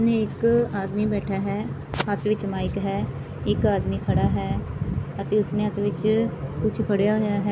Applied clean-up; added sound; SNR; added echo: none; none; none; none.